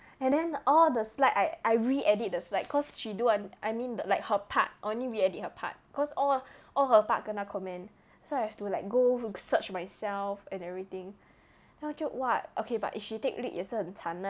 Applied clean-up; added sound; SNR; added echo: none; none; none; none.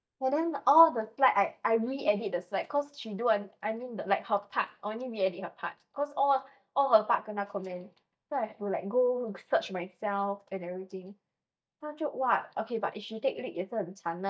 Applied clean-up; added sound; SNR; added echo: neural mask model DeepFilterNet 3.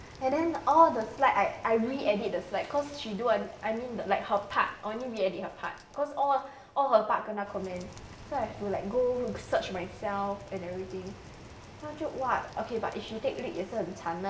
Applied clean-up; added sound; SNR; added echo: none; Rain; 18 dB; reverberation time 1.0 s.